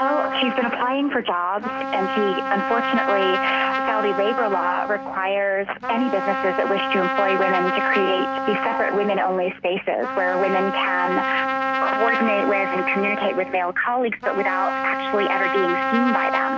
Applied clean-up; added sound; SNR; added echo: none; Trumpet; 2 dB; none.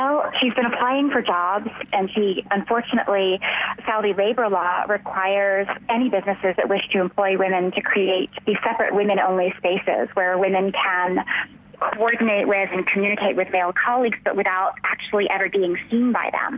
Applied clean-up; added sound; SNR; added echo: none; none; none; none.